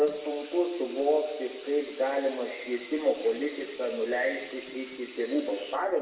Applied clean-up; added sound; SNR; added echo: none; Sink (filling or washing) / Water tap, faucet; 19 dB; reverberation time 1.1 s.